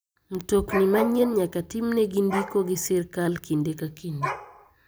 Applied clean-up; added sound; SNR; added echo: none; Dog; 11 dB; none.